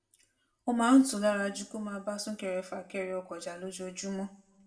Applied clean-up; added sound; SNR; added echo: none; none; none; reverberation time 0.6 s.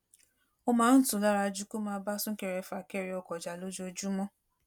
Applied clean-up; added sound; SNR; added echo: none; none; none; none.